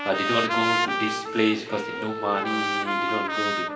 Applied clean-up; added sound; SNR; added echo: none; Trumpet; 0 dB; reverberation time 2.5 s.